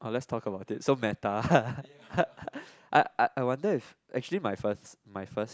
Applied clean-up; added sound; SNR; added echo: none; none; none; none.